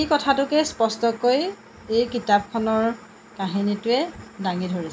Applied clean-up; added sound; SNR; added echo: none; none; none; none.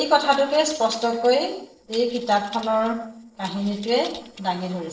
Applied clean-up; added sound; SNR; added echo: neural separator model SepFormer DNS4.